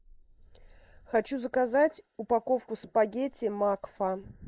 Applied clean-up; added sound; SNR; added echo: neural mask model Resemble Enhance denoiser.